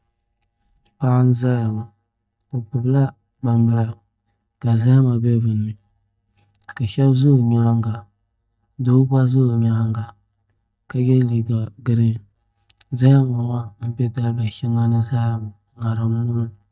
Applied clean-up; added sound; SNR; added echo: neural mask model DeepFilterNet 3.